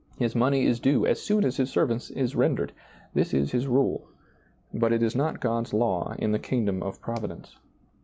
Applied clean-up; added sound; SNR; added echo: none; none; none; none.